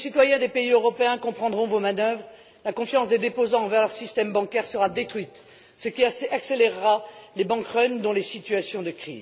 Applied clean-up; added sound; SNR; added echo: none; none; none; none.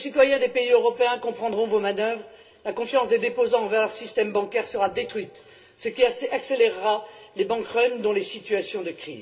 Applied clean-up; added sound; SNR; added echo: none; none; none; reverberation time 0.2 s.